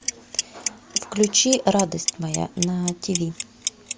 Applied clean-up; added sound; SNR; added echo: none; Clock; 6 dB; none.